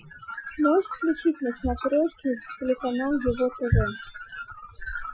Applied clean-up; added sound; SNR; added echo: classical method Wiener filter.